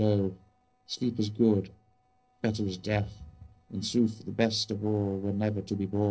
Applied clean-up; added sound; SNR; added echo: neural separator model SepFormer DNS4.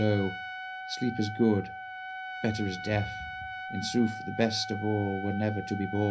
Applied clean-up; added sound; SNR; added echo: none; Trumpet; 8 dB; reverberation time 0.5 s.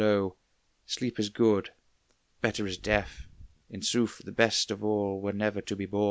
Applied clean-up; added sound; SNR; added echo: none; none; none; none.